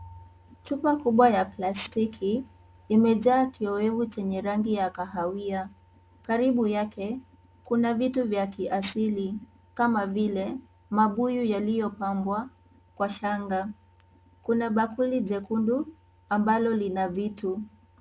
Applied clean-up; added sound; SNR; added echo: none; none; none; none.